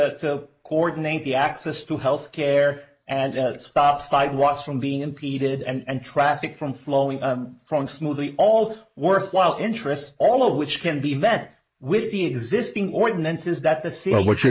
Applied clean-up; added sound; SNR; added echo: neural mask model Resemble Enhance denoiser.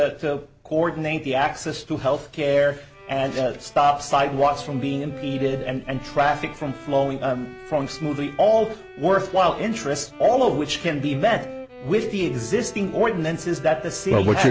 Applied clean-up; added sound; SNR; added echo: none; Bowed string instrument; 18 dB; none.